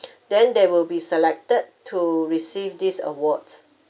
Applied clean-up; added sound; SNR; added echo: none; none; none; none.